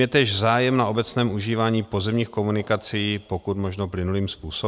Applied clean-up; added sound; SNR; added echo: none; none; none; none.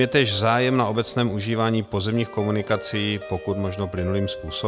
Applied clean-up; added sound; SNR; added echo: none; Guitar; 13 dB; none.